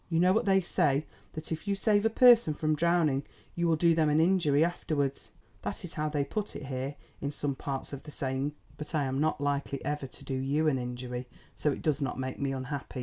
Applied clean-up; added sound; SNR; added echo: none; none; none; none.